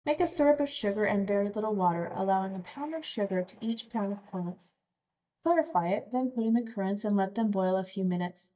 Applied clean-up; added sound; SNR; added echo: neural mask model DeepFilterNet 3.